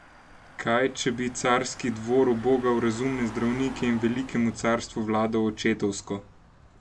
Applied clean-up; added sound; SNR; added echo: none; Engine / Car; 18 dB; none.